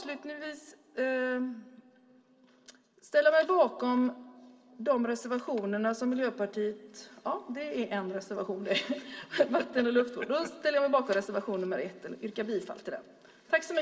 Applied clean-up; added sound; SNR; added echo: none; none; none; reverberation time 1.9 s.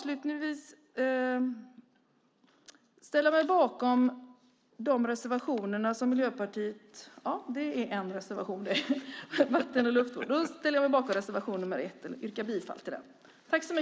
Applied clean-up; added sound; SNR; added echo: none; none; none; none.